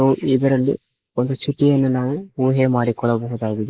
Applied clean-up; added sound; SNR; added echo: neural mask model Resemble Enhance denoiser.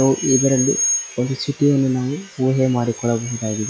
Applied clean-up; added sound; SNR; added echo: classical method log-MMSE.